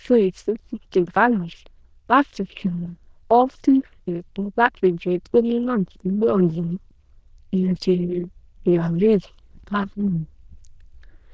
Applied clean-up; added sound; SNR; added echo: neural diffusion model UNIVERSE++.